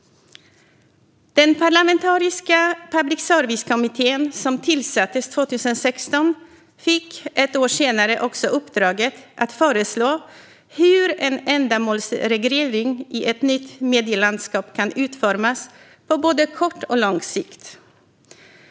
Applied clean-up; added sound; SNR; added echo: none; none; none; none.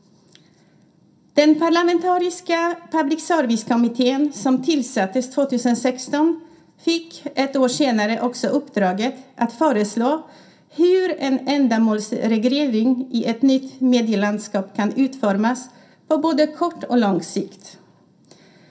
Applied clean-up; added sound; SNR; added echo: none; none; none; reverberation time 0.3 s.